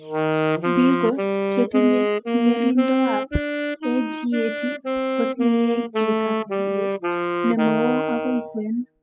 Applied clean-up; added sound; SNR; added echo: classical method spectral subtraction.